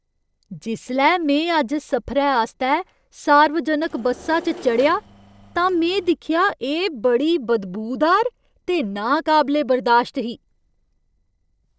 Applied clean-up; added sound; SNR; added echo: neural separator model SepFormer DNS4.